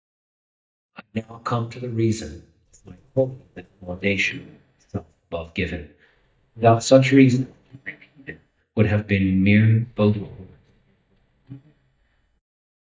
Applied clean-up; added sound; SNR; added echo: neural mask model DeepFilterNet 3.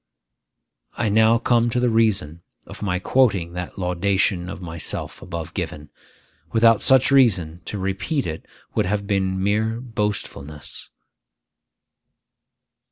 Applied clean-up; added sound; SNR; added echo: none; none; none; none.